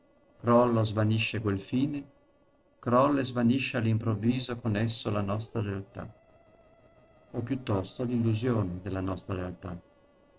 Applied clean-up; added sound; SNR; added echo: neural separator model SepFormer DNS4.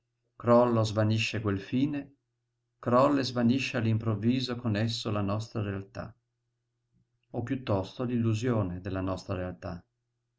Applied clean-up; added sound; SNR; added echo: none; none; none; none.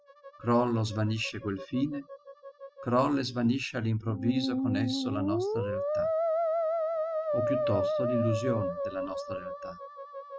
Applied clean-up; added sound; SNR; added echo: classical method spectral subtraction.